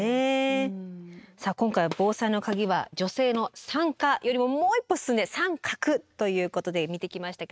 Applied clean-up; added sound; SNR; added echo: neural mask model RNNoise.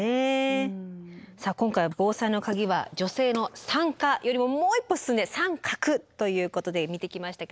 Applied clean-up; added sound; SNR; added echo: neural mask model Resemble Enhance denoiser.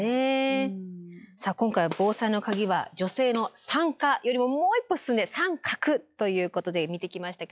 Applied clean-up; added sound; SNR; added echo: classical method log-MMSE.